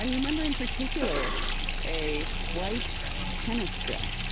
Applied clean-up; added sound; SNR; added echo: none; Bus + Fill (with liquid) / Bathtub (filling or washing); -3 dB; none.